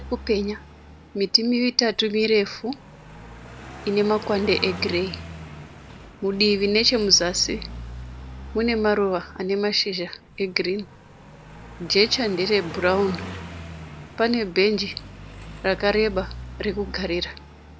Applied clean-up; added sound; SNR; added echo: none; Car passing by; 14 dB; none.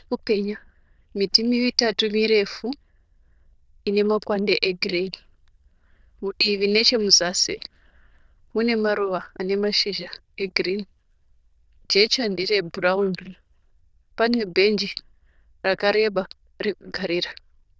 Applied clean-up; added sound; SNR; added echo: neural diffusion model UNIVERSE++.